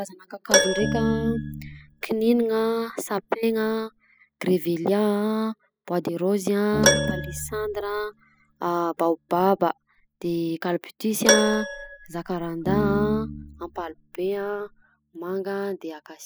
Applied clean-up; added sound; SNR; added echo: classical method spectral subtraction.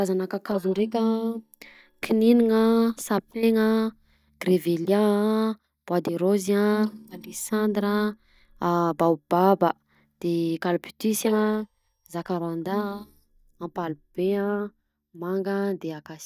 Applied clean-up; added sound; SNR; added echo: neural mask model DeepFilterNet 3.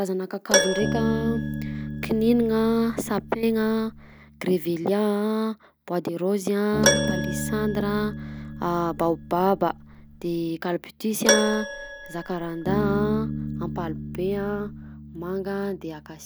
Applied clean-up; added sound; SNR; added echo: none; Bass guitar + Keyboard (musical); 4 dB; none.